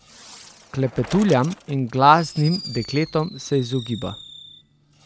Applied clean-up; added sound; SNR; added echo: none; Bicycle + Fireworks; 17 dB; none.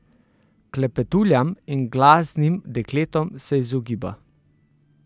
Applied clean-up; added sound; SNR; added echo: none; none; none; none.